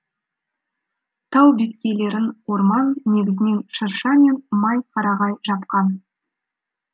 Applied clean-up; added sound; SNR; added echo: none; none; none; none.